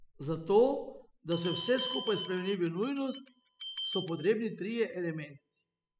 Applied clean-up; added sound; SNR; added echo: classical method spectral subtraction.